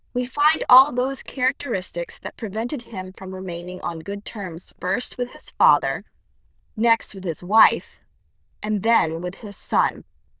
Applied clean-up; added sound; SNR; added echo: neural diffusion model UNIVERSE++.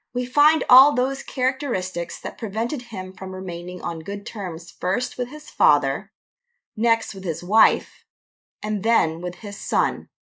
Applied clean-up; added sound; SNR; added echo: neural mask model Resemble Enhance denoiser.